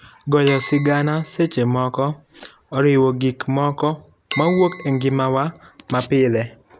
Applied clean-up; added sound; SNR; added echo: none; Chink, clink; 16 dB; none.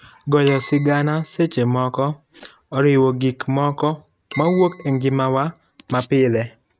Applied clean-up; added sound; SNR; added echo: neural mask model RNNoise.